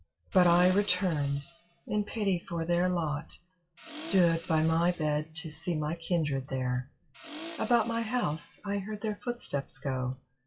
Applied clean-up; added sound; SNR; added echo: classical method WPE with log-MMSE.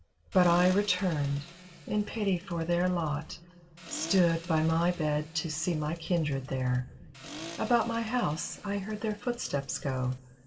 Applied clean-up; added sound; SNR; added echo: none; Accelerating, revving, vroom; 18 dB; reverberation time 1.6 s.